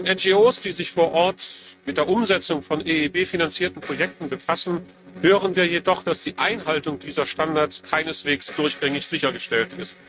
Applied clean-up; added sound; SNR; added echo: neural mask model RNNoise.